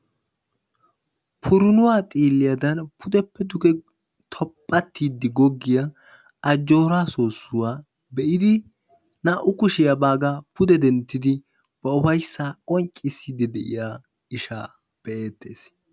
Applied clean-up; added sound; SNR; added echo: none; none; none; none.